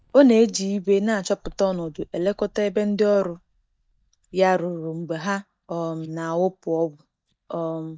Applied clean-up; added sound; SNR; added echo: neural mask model DeepFilterNet 3.